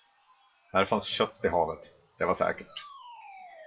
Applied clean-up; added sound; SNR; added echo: classical method WPE with log-MMSE.